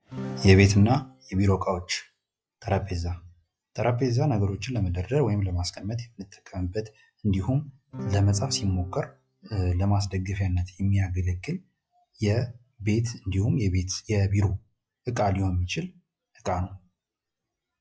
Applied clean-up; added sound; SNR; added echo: classical method log-MMSE.